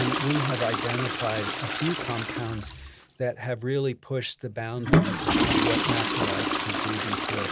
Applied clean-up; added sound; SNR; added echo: none; Toilet flush / Water; -3 dB; none.